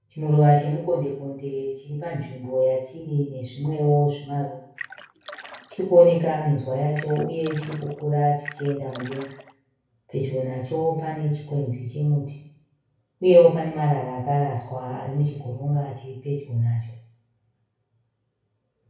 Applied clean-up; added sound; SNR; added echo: none; Splash, splatter; 17 dB; reverberation time 0.6 s.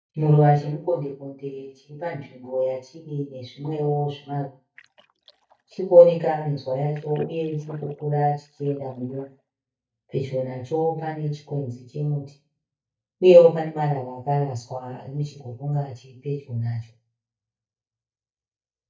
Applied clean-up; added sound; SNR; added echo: neural mask model DeepFilterNet 3.